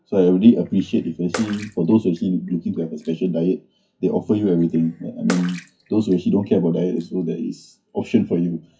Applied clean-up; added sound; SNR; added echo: classical method WPE with log-MMSE.